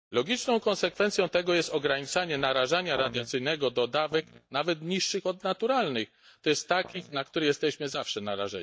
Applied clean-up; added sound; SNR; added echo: neural mask model DeepFilterNet 3.